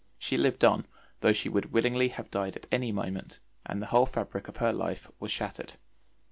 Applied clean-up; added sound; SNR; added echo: none; none; none; none.